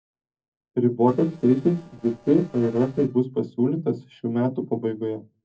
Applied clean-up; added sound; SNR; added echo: neural separator model SepFormer DNS4.